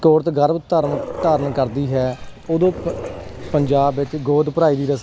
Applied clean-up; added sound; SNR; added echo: none; Dog; 12 dB; none.